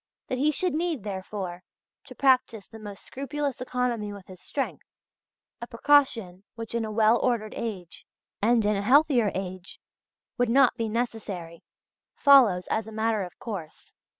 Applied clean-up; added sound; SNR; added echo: none; none; none; none.